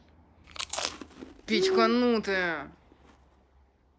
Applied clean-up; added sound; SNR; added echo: none; Chewing, mastication; 12 dB; none.